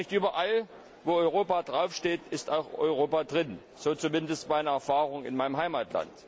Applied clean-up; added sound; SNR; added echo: none; none; none; none.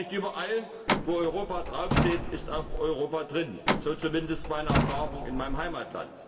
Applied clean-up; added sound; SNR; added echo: none; Truck; -1 dB; reverberation time 1.8 s.